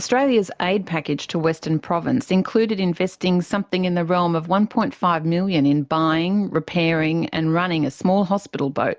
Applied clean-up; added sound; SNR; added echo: none; none; none; none.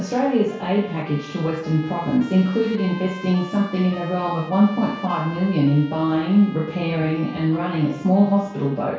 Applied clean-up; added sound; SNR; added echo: none; Trumpet; 19 dB; reverberation time 0.6 s.